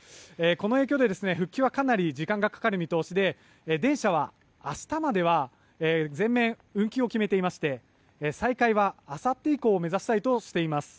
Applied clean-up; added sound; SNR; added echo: none; none; none; none.